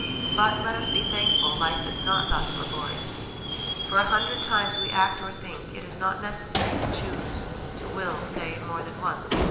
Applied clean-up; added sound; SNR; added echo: none; Subway, metro, underground; -1 dB; reverberation time 1.0 s.